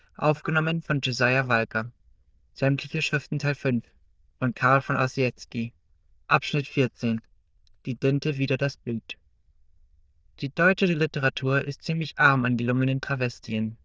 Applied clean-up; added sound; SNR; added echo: neural diffusion model UNIVERSE++.